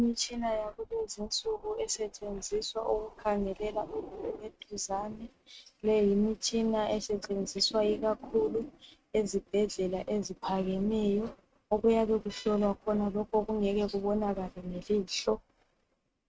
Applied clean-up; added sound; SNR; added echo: neural mask model RNNoise.